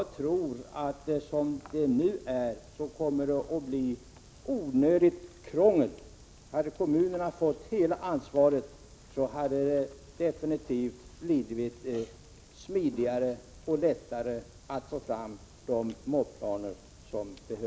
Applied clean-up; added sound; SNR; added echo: none; none; none; none.